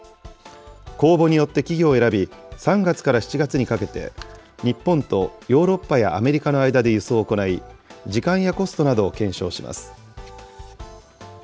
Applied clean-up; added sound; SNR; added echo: none; none; none; none.